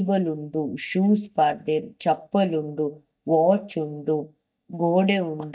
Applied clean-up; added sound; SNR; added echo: neural mask model DeepFilterNet 3.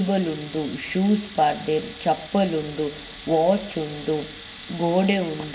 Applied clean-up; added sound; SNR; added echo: none; Tools; 17 dB; reverberation time 1.7 s.